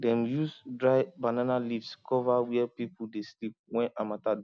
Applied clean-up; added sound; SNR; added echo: none; none; none; none.